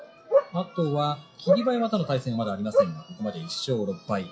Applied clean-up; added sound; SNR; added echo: classical method WPE with log-MMSE.